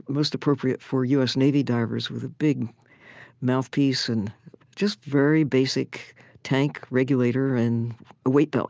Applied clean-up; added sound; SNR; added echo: none; none; none; none.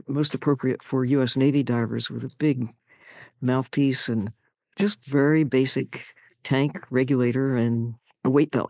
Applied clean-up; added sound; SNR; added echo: neural mask model Resemble Enhance denoiser.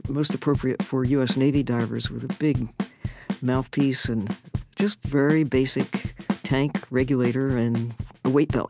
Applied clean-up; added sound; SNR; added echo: none; Bass drum / Snare drum / Drum kit; 8 dB; none.